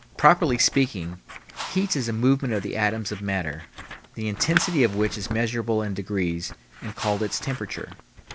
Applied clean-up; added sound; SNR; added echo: none; Whoosh, swoosh, swish + Scissors; 13 dB; none.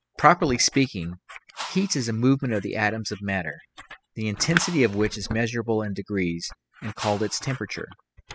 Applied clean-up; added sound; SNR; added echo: classical method spectral subtraction.